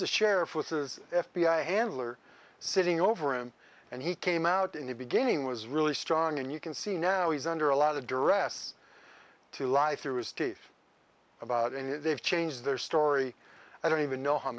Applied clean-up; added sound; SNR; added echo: none; none; none; none.